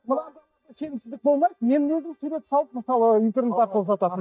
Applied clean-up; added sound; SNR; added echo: neural mask model DeepFilterNet 3.